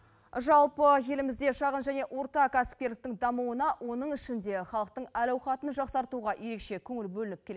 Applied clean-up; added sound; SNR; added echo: none; none; none; none.